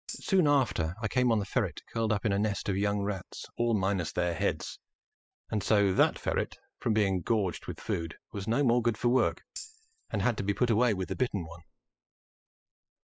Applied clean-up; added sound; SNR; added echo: classical method spectral subtraction.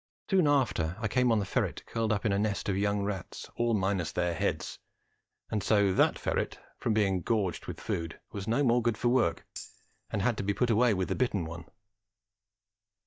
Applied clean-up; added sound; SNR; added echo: neural mask model DeepFilterNet 3.